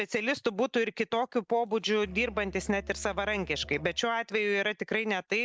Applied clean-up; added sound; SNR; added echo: none; Musical instrument; 18 dB; none.